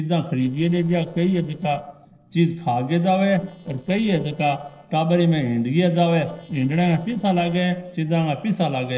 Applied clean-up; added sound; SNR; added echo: neural separator model SepFormer DNS4.